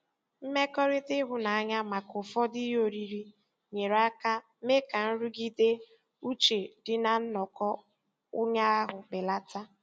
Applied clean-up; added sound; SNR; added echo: none; none; none; none.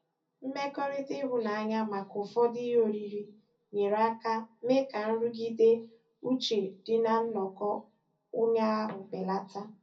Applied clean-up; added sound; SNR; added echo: none; none; none; reverberation time 0.3 s.